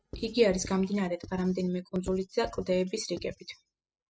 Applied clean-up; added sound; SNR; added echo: classical method spectral subtraction.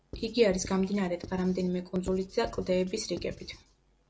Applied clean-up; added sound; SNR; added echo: none; Writing; 16 dB; none.